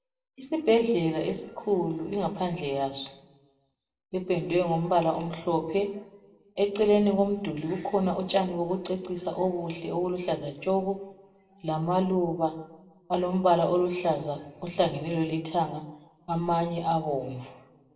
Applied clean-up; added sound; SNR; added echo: none; none; none; reverberation time 0.6 s.